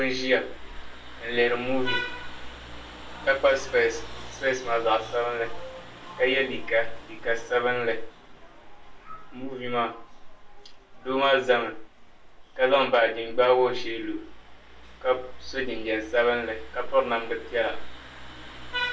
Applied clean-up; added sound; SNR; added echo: none; Vehicle horn, car horn, honking; 15 dB; reverberation time 0.3 s.